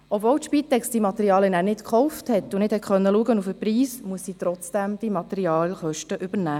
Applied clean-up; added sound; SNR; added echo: none; none; none; none.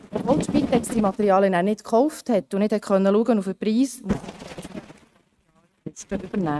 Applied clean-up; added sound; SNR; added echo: neural mask model RNNoise.